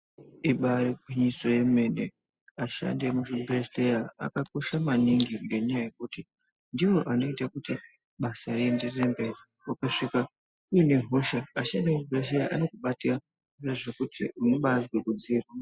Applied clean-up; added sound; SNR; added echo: classical method spectral subtraction.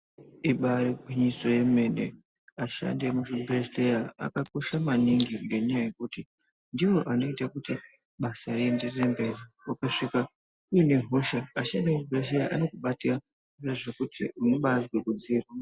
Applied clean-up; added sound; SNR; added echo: none; Camera; 16 dB; none.